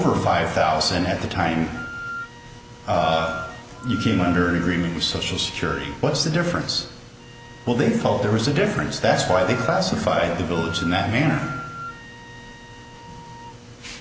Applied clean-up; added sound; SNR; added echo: none; Wind instrument, woodwind instrument; 15 dB; none.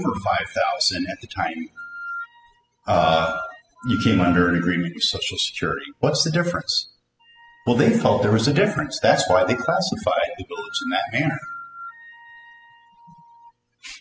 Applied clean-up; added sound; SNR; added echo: classical method spectral subtraction.